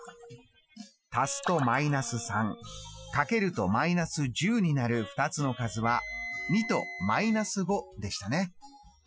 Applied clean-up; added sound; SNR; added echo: classical method Wiener filter.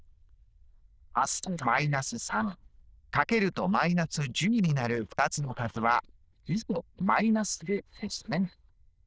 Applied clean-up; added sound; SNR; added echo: neural diffusion model UNIVERSE++.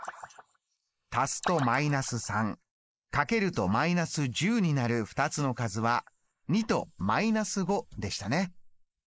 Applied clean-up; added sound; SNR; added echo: neural mask model Resemble Enhance denoiser.